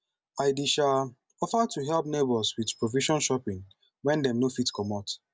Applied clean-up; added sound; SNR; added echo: none; none; none; none.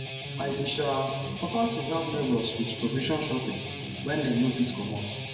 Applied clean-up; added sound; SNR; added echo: none; Guitar; 4 dB; reverberation time 1.3 s.